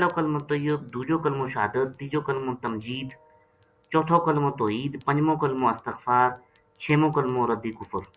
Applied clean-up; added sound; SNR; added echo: none; none; none; none.